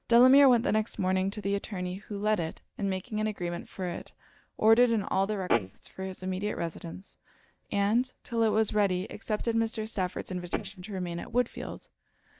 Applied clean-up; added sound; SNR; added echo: neural mask model DeepFilterNet 3.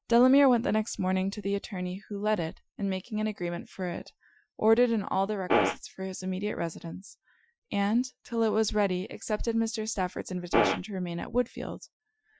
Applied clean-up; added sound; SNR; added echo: classical method Wiener filter.